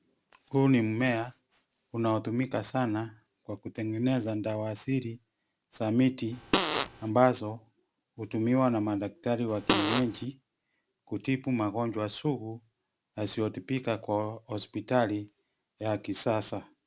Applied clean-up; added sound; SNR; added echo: none; Fart; 0 dB; none.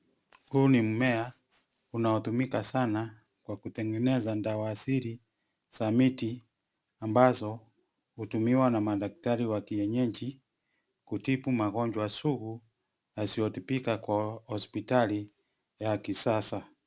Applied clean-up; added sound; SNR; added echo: none; none; none; none.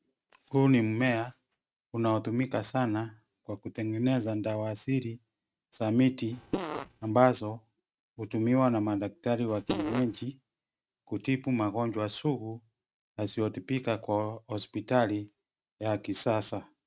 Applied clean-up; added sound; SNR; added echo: neural mask model RNNoise.